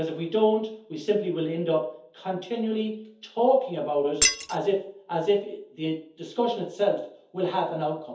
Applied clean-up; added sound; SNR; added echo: none; Shatter; -3 dB; reverberation time 0.5 s.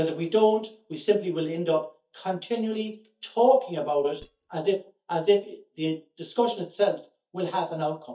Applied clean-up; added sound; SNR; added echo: neural mask model DeepFilterNet 3.